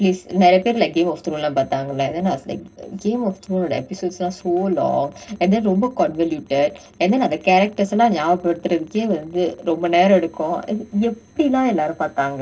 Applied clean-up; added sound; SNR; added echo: neural separator model SepFormer DNS4.